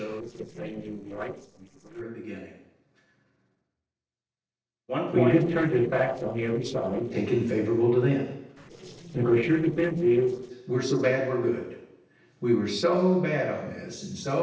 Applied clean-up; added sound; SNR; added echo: neural separator model SepFormer DNS4.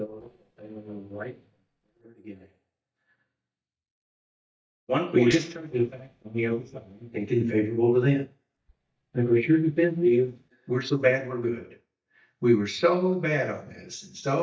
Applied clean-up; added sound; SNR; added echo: neural mask model DeepFilterNet 3.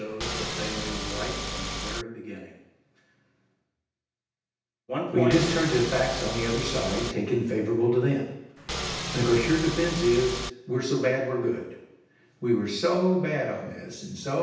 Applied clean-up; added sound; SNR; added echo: none; Engine / Car; 5 dB; reverberation time 0.9 s.